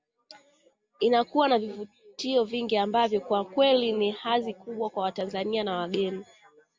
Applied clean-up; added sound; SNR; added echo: none; none; none; none.